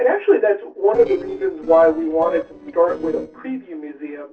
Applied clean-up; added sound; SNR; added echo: neural separator model SepFormer DNS4.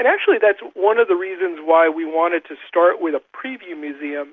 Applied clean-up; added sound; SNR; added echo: none; none; none; none.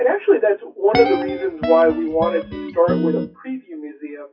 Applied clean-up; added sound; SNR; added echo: classical method WPE with log-MMSE.